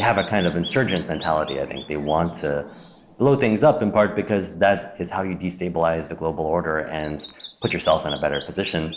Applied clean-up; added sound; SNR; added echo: none; Bird vocalization, bird call, bird song; 19 dB; none.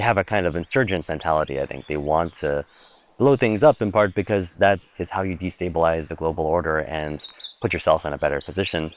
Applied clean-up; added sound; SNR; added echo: neural separator model SepFormer WHAM!.